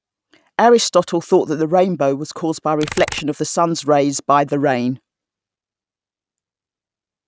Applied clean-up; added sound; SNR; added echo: none; Computer keyboard; 15 dB; none.